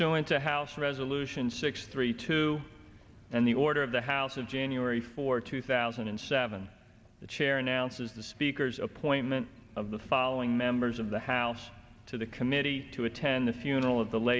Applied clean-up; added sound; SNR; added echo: none; none; none; none.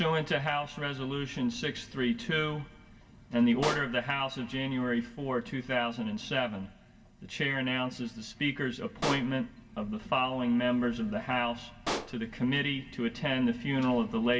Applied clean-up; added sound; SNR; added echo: none; Explosion; 10 dB; reverberation time 0.1 s.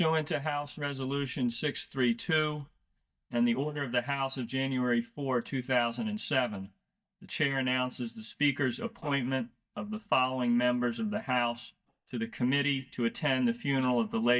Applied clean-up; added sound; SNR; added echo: neural mask model DeepFilterNet 3.